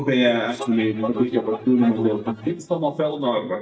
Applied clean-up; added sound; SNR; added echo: neural mask model DeepFilterNet 3.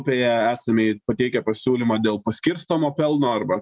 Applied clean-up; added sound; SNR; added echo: none; none; none; none.